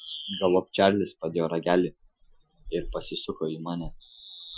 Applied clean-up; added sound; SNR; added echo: classical method Wiener filter.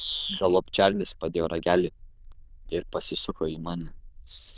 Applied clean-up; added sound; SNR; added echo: neural diffusion model UNIVERSE++.